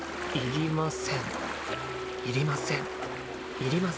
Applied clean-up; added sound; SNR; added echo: none; Ocean + Applause; 3 dB; none.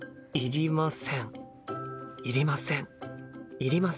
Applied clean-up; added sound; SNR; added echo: none; none; none; none.